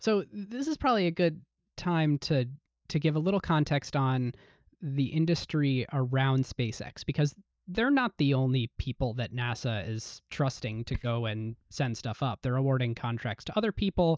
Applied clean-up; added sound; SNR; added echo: neural mask model DeepFilterNet 3.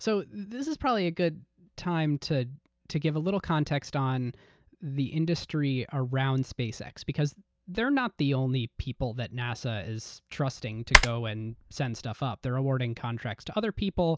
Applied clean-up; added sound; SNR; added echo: none; Typing; -3 dB; none.